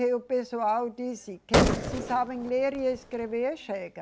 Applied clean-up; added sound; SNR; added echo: none; Gunshot, gunfire; 0 dB; none.